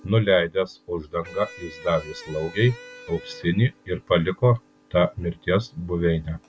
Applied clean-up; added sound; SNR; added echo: none; Electric guitar; 19 dB; none.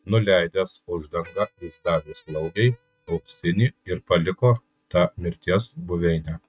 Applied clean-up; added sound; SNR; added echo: neural mask model RNNoise.